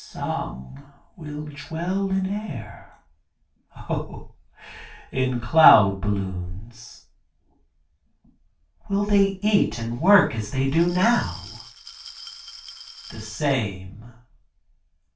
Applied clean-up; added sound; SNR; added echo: none; Glass; 17 dB; reverberation time 0.3 s.